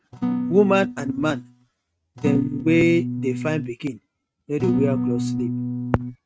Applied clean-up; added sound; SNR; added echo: neural mask model RNNoise.